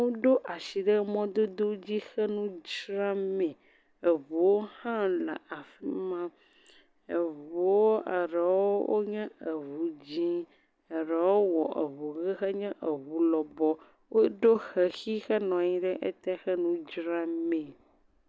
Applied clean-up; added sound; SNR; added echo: none; none; none; none.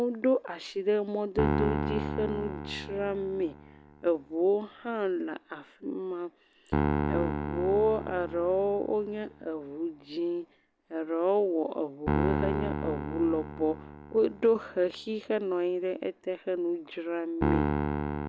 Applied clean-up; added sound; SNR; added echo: none; Piano; 4 dB; none.